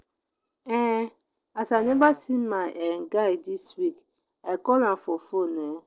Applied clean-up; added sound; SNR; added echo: neural separator model SepFormer DNS4.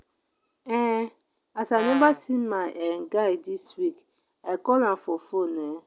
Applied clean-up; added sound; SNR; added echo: none; Brass instrument; 9 dB; none.